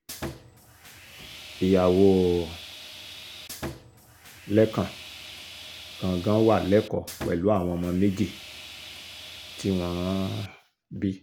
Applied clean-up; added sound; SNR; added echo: none; Sawing; 15 dB; none.